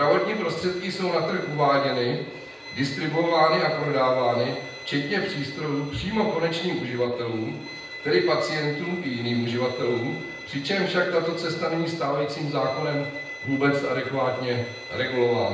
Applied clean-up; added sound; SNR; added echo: none; Bowed string instrument; 13 dB; reverberation time 0.9 s.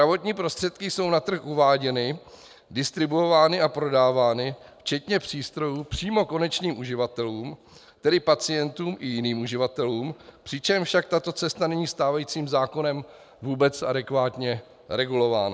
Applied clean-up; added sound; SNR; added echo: none; none; none; none.